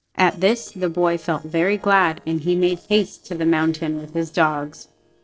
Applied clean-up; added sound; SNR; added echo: neural separator model SepFormer DNS4.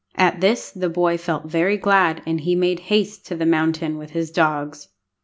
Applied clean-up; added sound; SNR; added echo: none; none; none; none.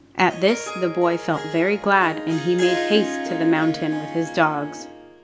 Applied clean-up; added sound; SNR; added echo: none; Harp; 9 dB; none.